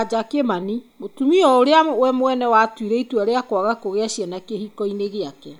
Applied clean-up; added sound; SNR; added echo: none; none; none; none.